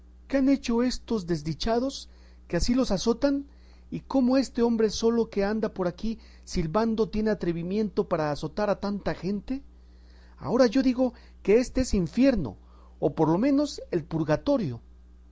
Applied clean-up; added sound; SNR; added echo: none; none; none; none.